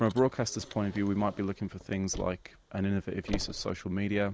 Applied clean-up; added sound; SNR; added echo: none; Car; 13 dB; none.